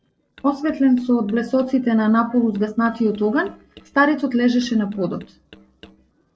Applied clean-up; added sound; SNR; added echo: neural separator model SepFormer DNS4.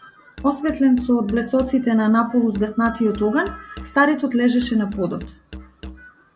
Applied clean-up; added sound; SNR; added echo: none; Musical instrument; 20 dB; none.